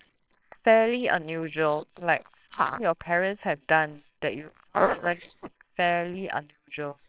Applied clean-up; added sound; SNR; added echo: neural separator model SepFormer WHAMR!.